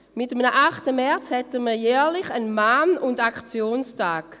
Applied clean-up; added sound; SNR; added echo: none; none; none; none.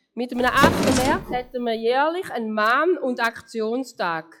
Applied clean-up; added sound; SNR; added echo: classical method log-MMSE.